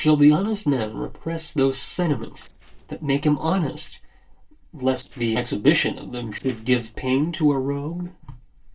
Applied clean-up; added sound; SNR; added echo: neural separator model SepFormer DNS4.